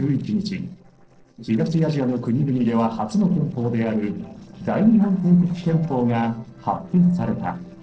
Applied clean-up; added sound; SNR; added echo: neural separator model SepFormer DNS4.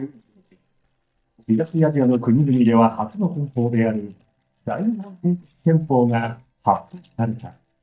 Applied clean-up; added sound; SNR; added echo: neural mask model DeepFilterNet 3.